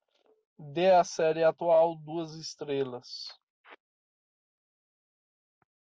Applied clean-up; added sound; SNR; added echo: none; none; none; none.